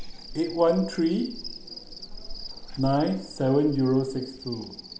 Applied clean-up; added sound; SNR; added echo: none; Cricket + Meow / Purr; 12 dB; none.